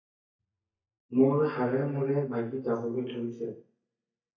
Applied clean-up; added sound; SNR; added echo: neural mask model DeepFilterNet 3.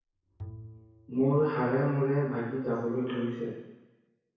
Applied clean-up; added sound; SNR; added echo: none; Bowed string instrument; 20 dB; reverberation time 1.1 s.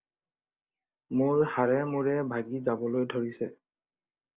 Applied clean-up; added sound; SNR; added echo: none; none; none; none.